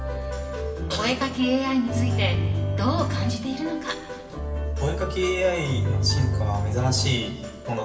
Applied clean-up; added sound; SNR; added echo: none; Bowed string instrument; 0 dB; reverberation time 1.0 s.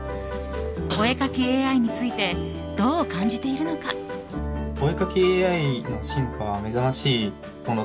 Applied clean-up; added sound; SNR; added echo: none; none; none; none.